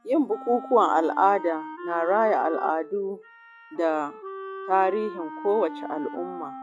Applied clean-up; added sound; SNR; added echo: classical method log-MMSE.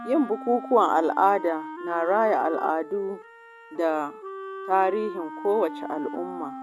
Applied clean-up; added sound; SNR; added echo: none; Wind instrument, woodwind instrument; 12 dB; none.